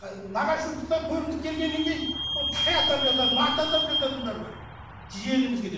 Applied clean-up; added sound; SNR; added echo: none; Squeak / Vehicle; 2 dB; reverberation time 0.7 s.